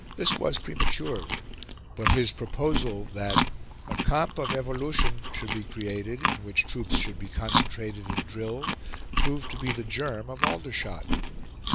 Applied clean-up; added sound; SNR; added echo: none; Chewing, mastication; -2 dB; none.